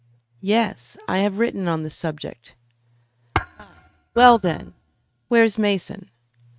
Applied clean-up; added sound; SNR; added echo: neural mask model RNNoise.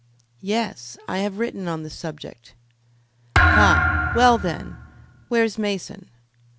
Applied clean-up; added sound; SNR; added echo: none; Thump, thud; -3 dB; none.